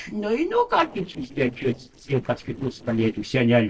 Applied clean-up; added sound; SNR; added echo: neural separator model SepFormer DNS4.